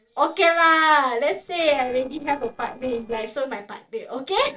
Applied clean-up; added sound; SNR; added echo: neural separator model SepFormer DNS4.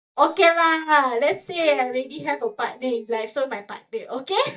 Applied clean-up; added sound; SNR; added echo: neural mask model DeepFilterNet 3.